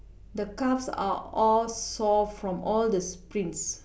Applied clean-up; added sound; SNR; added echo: none; none; none; none.